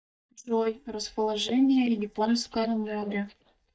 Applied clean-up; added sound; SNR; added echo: neural mask model DeepFilterNet 3.